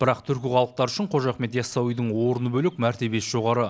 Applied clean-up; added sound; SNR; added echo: none; none; none; none.